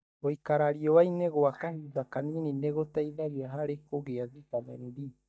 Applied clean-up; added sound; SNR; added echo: neural mask model DeepFilterNet 3.